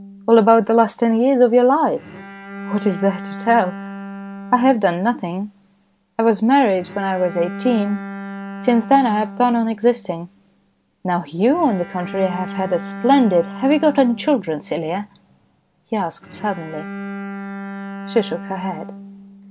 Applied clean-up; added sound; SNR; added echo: none; Bowed string instrument; 14 dB; none.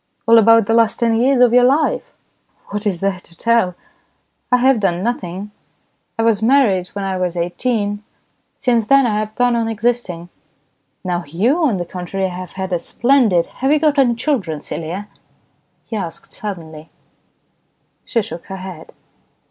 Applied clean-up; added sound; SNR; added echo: none; none; none; none.